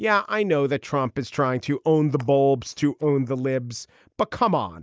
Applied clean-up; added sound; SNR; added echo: neural mask model DeepFilterNet 3.